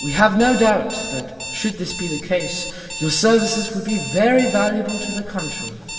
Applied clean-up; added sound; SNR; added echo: none; Alarm; 11 dB; reverberation time 2.7 s.